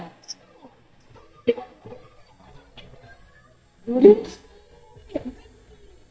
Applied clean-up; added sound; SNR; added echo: neural mask model DeepFilterNet 3.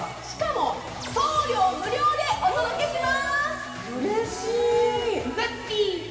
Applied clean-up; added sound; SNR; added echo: none; Electric guitar; 19 dB; reverberation time 2.3 s.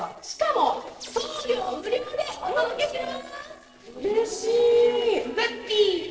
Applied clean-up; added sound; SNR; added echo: neural separator model SepFormer DNS4.